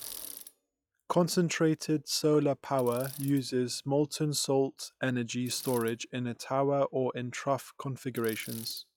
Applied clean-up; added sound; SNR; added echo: classical method log-MMSE.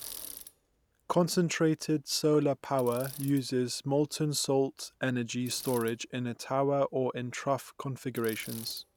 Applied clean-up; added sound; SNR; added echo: none; Bicycle; 19 dB; none.